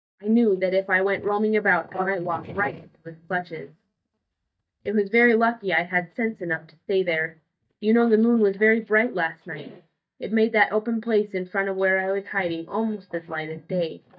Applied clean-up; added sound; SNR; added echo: neural mask model DeepFilterNet 3.